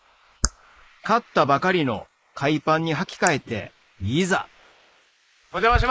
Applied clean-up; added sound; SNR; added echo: neural mask model Resemble Enhance denoiser.